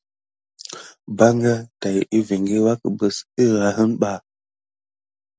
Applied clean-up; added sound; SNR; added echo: none; none; none; none.